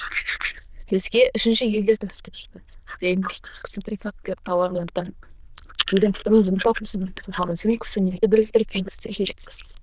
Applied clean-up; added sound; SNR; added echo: neural diffusion model UNIVERSE++.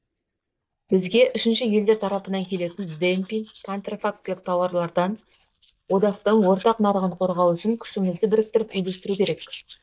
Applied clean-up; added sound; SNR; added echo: neural mask model DeepFilterNet 3.